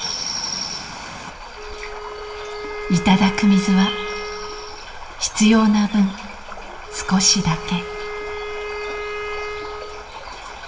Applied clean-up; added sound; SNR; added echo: none; Wind instrument, woodwind instrument; 11 dB; reverberation time 0.8 s.